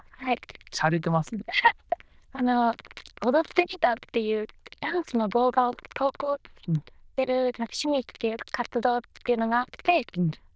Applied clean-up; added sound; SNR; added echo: neural diffusion model UNIVERSE++.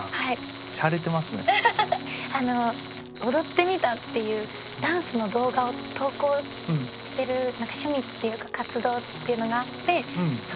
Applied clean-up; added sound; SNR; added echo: none; Tools; 12 dB; none.